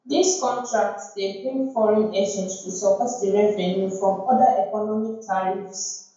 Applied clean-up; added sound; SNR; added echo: none; none; none; reverberation time 0.5 s.